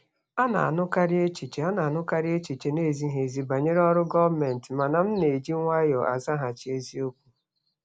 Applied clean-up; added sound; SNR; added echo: none; none; none; none.